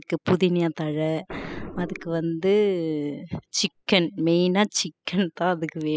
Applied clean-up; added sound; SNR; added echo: classical method spectral subtraction.